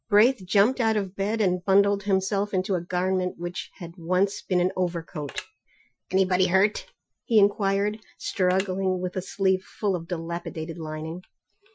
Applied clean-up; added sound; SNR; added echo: classical method Wiener filter.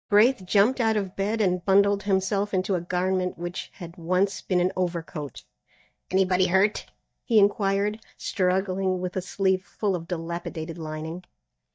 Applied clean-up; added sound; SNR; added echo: neural mask model DeepFilterNet 3.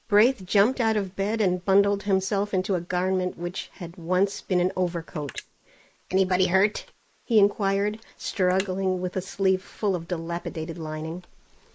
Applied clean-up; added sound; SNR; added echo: neural mask model Resemble Enhance denoiser.